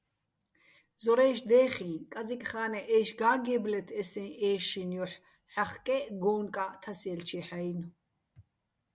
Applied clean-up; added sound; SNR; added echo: none; none; none; none.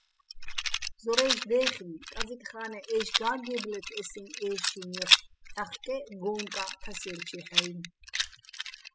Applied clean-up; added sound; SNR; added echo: classical method spectral subtraction.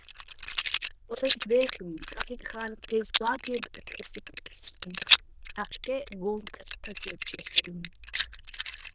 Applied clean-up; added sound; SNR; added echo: neural diffusion model UNIVERSE++.